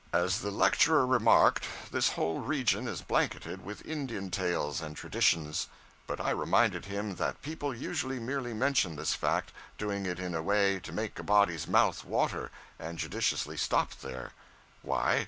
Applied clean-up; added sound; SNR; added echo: none; none; none; none.